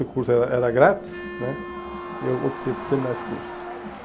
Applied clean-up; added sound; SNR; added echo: none; Wind instrument, woodwind instrument + Crowd; 10 dB; none.